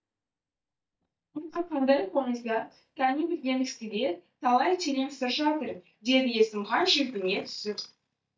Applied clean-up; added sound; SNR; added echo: neural mask model DeepFilterNet 3.